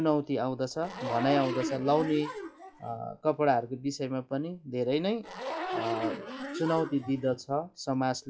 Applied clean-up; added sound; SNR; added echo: classical method log-MMSE.